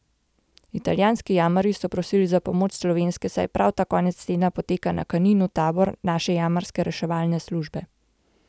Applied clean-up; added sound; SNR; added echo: none; none; none; none.